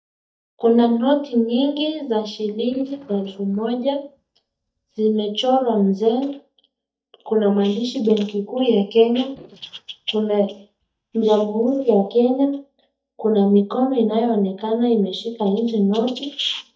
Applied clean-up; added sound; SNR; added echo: neural mask model DeepFilterNet 3.